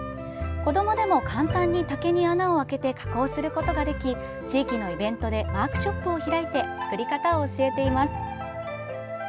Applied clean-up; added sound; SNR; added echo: none; none; none; none.